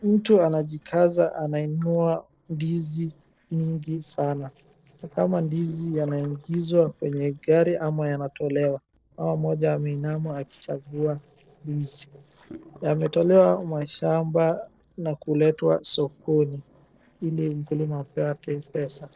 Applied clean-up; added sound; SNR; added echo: neural separator model SepFormer DNS4.